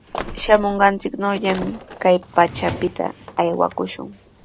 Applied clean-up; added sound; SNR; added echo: none; Drawer open or close + Slam; 13 dB; none.